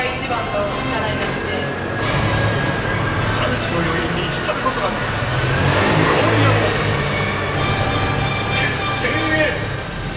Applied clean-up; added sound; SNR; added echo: none; Motorcycle; 0 dB; reverberation time 1.1 s.